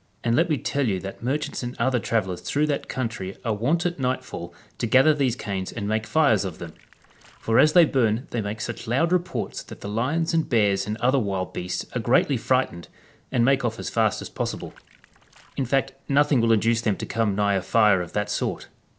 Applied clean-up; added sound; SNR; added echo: neural separator model SepFormer DNS4.